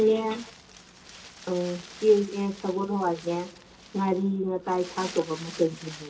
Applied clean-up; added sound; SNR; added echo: none; Wind; 18 dB; reverberation time 0.2 s.